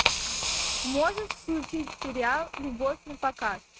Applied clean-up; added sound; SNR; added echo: neural mask model RNNoise.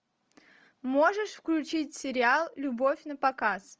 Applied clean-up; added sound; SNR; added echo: none; none; none; none.